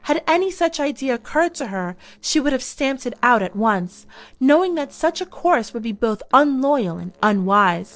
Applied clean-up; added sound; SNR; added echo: neural separator model SepFormer DNS4.